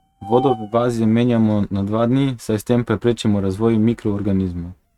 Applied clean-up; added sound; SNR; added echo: neural mask model RNNoise.